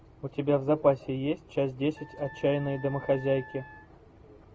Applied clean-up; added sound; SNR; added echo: none; Wind instrument, woodwind instrument; 18 dB; none.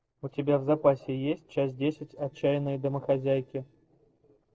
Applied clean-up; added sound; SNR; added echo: neural separator model SepFormer DNS4.